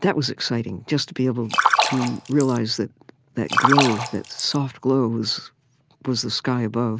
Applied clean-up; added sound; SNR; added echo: none; Splash, splatter; -2 dB; none.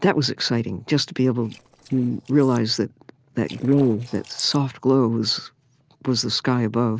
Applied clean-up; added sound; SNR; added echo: neural separator model SepFormer DNS4.